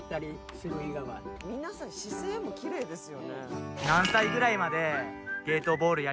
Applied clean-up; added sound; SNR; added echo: none; none; none; none.